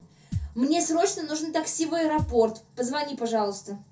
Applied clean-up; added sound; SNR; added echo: none; Thump, thud; 10 dB; reverberation time 0.3 s.